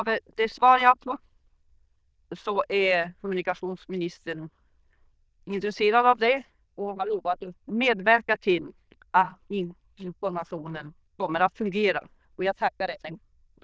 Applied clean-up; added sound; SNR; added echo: neural diffusion model UNIVERSE++.